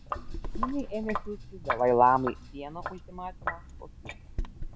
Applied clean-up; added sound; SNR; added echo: none; Sink (filling or washing); 6 dB; none.